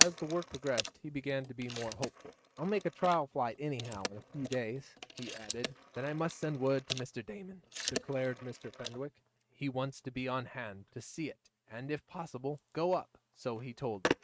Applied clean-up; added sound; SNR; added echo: neural mask model RNNoise.